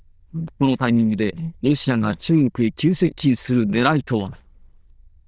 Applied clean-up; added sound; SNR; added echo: neural diffusion model UNIVERSE++.